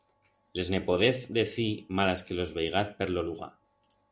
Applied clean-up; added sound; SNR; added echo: none; none; none; none.